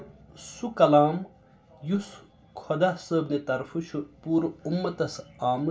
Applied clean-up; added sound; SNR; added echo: none; none; none; reverberation time 0.2 s.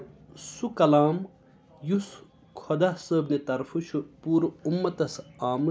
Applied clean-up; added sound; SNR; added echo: none; none; none; none.